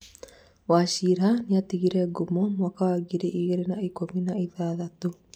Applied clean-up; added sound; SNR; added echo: none; none; none; none.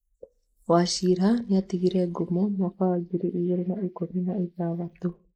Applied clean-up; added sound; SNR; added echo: neural mask model Resemble Enhance denoiser.